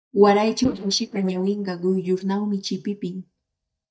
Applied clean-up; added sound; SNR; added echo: neural mask model DeepFilterNet 3.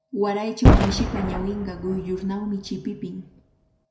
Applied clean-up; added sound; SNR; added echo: none; Boom; -4 dB; reverberation time 0.5 s.